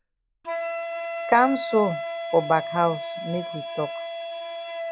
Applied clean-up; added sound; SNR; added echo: none; Wind instrument, woodwind instrument; 6 dB; none.